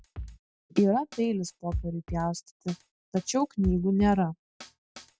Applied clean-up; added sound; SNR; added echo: none; Drum kit; 12 dB; none.